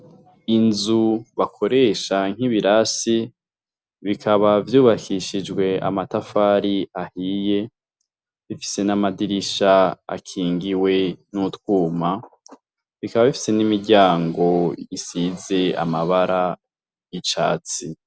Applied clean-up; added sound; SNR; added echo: none; none; none; none.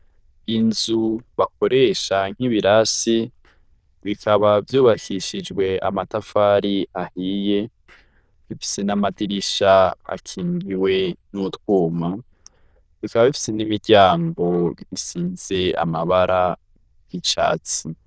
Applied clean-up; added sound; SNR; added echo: neural diffusion model UNIVERSE++.